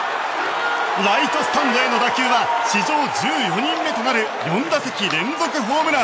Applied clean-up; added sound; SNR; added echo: none; none; none; none.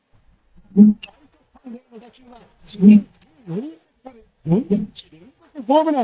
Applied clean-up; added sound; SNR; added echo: neural mask model DeepFilterNet 3.